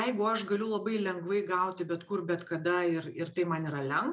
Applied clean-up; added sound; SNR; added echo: none; none; none; none.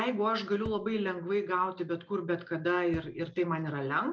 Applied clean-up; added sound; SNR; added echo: none; Thump, thud; 15 dB; none.